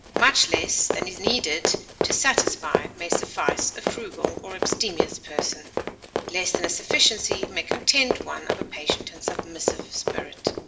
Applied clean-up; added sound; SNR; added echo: none; Run; 2 dB; reverberation time 0.6 s.